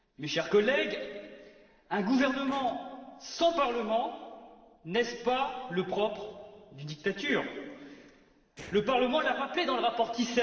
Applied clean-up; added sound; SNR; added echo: neural separator model SepFormer DNS4.